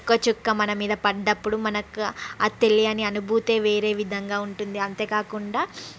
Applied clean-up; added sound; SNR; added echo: none; none; none; none.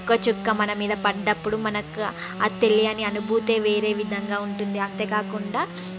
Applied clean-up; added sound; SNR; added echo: none; Sawing / Engine; 9 dB; none.